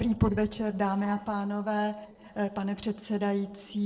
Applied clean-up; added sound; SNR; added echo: neural separator model SepFormer DNS4.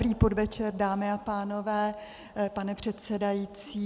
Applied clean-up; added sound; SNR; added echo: none; none; none; none.